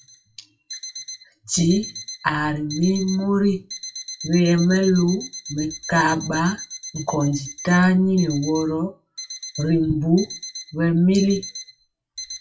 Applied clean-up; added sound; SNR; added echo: classical method WPE with log-MMSE.